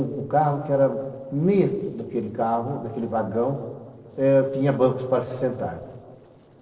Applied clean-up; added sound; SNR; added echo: neural separator model SepFormer DNS4.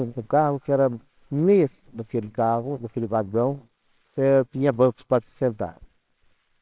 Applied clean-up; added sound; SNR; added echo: neural separator model SepFormer WHAMR!.